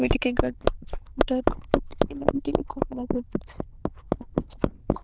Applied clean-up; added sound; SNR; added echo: neural diffusion model UNIVERSE++.